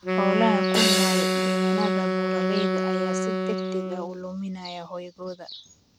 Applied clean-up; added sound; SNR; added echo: none; Crash cymbal + Wind instrument, woodwind instrument; -5 dB; none.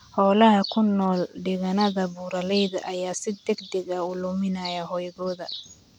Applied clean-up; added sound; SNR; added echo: none; none; none; none.